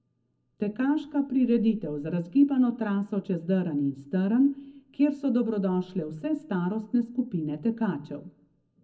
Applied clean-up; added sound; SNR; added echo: none; none; none; reverberation time 0.4 s.